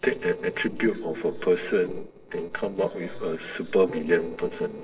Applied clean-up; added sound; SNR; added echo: neural separator model SepFormer DNS4.